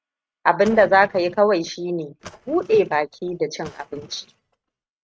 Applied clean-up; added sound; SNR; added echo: neural mask model RNNoise.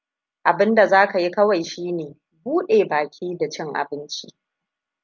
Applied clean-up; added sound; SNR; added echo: none; none; none; none.